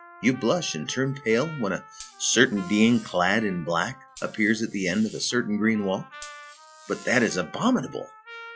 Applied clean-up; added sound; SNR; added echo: classical method log-MMSE.